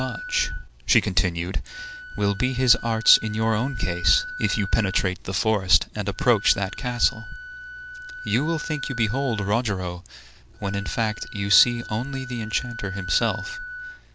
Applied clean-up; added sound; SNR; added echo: none; Wind instrument, woodwind instrument; 13 dB; none.